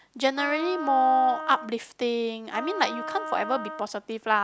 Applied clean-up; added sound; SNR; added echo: none; Wind instrument, woodwind instrument; 10 dB; none.